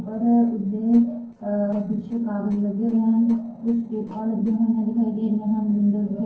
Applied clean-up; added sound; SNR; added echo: neural separator model SepFormer DNS4.